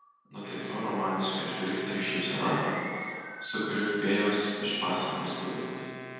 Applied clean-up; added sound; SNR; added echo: none; Wind instrument, woodwind instrument; 13 dB; reverberation time 2.0 s.